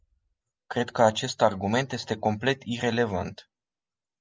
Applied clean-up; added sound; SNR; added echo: none; none; none; none.